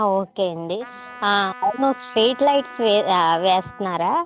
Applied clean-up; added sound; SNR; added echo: none; Trumpet; 18 dB; none.